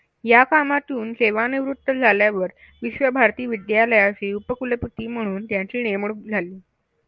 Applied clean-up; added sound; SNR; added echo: none; none; none; none.